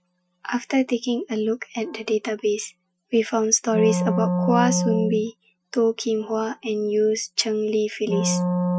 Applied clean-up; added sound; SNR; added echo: classical method Wiener filter.